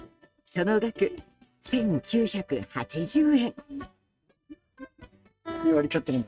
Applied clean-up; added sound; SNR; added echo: neural mask model RNNoise.